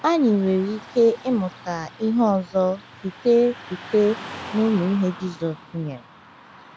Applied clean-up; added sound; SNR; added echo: none; Car passing by / Traffic noise, roadway noise; 18 dB; none.